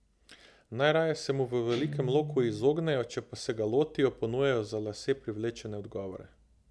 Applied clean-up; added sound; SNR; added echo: none; Guitar; 15 dB; none.